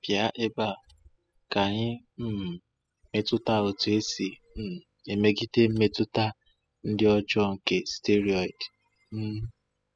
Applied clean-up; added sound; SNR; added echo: classical method spectral subtraction.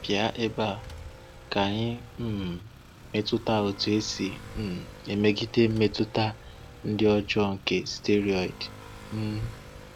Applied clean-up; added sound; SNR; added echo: none; Motorcycle / Accelerating, revving, vroom; 16 dB; none.